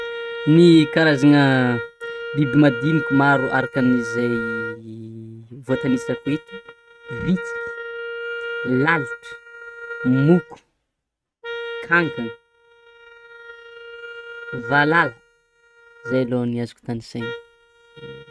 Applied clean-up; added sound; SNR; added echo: neural mask model RNNoise.